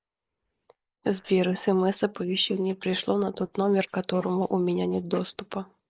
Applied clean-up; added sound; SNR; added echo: neural mask model Resemble Enhance denoiser.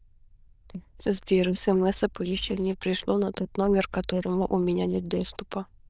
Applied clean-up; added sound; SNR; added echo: neural diffusion model UNIVERSE++.